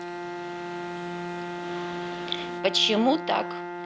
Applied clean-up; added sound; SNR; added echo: none; Bowed string instrument; 5 dB; none.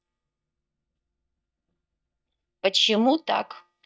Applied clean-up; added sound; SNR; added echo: neural mask model DeepFilterNet 3.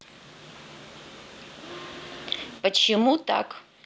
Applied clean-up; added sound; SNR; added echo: none; none; none; none.